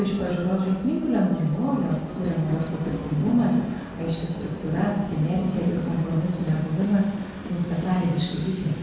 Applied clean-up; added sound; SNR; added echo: none; Train; 10 dB; reverberation time 1.2 s.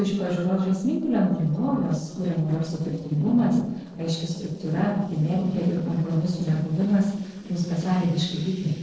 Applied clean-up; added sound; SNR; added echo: neural separator model SepFormer DNS4.